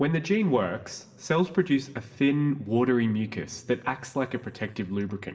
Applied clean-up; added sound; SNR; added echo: none; none; none; reverberation time 1.8 s.